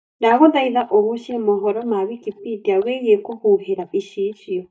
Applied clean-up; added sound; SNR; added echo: neural mask model DeepFilterNet 3.